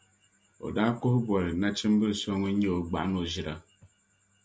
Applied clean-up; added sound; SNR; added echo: none; none; none; none.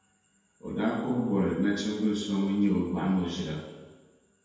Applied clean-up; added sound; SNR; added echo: none; none; none; reverberation time 1.1 s.